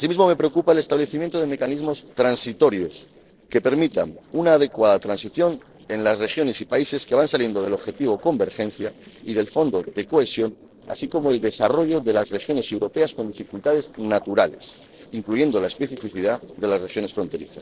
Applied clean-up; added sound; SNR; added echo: neural separator model SepFormer DNS4.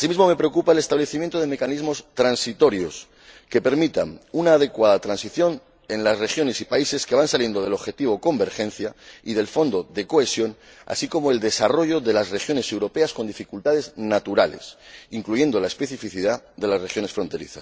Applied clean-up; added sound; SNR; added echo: none; none; none; none.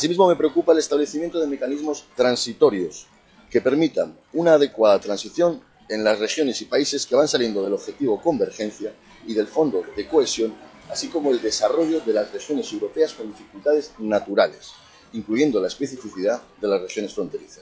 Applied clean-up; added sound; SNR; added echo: classical method log-MMSE.